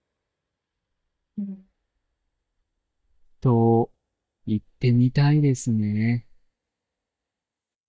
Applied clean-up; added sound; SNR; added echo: neural mask model DeepFilterNet 3.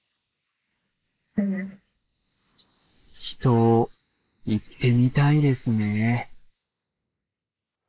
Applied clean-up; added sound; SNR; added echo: neural mask model Resemble Enhance denoiser.